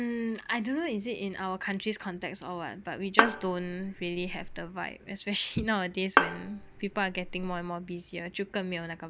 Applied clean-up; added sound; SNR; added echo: none; Bowed string instrument; -2 dB; none.